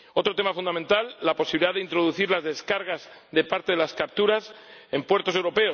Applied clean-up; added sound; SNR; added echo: none; none; none; none.